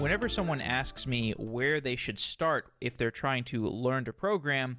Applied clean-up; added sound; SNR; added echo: none; none; none; none.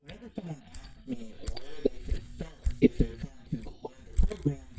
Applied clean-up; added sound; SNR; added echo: neural mask model DeepFilterNet 3.